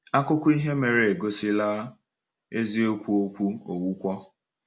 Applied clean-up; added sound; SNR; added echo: none; none; none; none.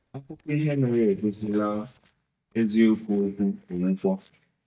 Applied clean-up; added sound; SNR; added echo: neural mask model DeepFilterNet 3.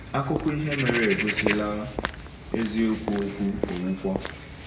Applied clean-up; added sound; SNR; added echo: none; Walk, footsteps / Bird vocalization, bird call, bird song; 2 dB; reverberation time 0.8 s.